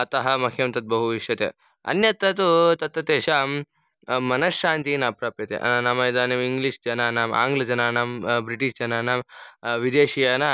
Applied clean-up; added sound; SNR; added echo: none; none; none; none.